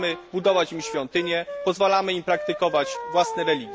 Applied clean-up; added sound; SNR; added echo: none; Wind instrument, woodwind instrument; 10 dB; none.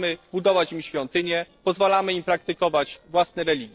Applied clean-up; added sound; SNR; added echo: neural separator model SepFormer DNS4.